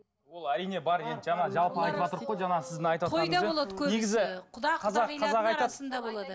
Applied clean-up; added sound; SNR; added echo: none; none; none; none.